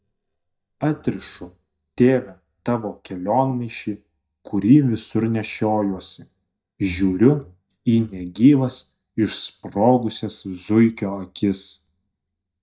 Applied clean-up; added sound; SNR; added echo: neural mask model DeepFilterNet 3.